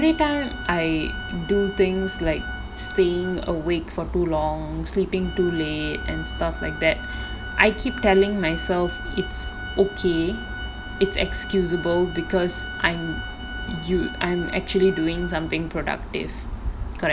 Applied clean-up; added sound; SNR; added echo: none; Organ; 13 dB; none.